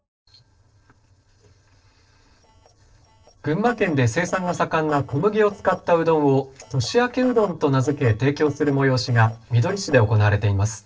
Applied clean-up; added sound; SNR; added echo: neural separator model SepFormer DNS4.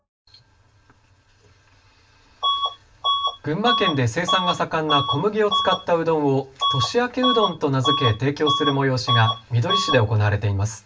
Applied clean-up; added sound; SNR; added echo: none; Bus / Alarm; 2 dB; reverberation time 0.2 s.